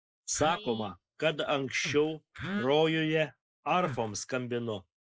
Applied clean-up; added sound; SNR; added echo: neural mask model Resemble Enhance denoiser.